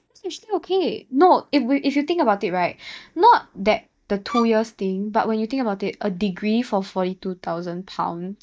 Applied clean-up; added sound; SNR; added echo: neural mask model DeepFilterNet 3.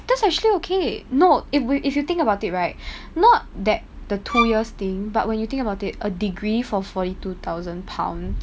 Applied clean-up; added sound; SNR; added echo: none; Bowed string instrument; 3 dB; none.